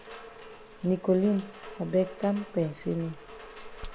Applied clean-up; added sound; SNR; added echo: none; Rain; 14 dB; none.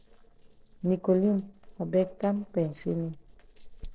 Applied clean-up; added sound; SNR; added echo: neural separator model SepFormer DNS4.